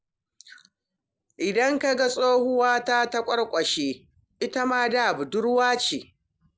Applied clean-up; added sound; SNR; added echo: none; none; none; none.